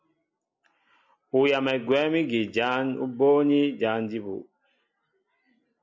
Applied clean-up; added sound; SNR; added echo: none; none; none; none.